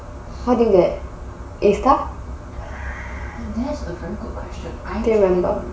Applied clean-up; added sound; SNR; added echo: none; none; none; reverberation time 0.6 s.